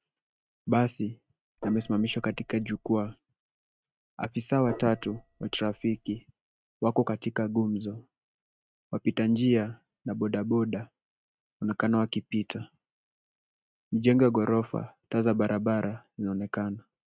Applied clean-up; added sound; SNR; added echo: neural mask model RNNoise.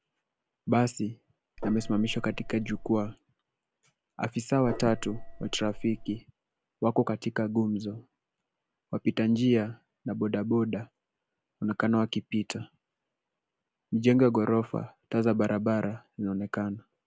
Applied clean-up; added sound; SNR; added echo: none; Gong; 9 dB; none.